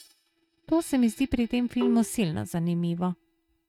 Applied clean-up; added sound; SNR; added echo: neural mask model RNNoise.